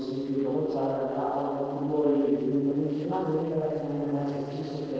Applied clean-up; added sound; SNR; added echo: neural separator model SepFormer DNS4.